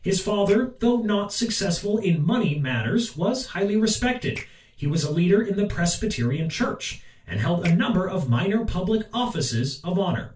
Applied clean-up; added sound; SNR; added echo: neural separator model SepFormer DNS4.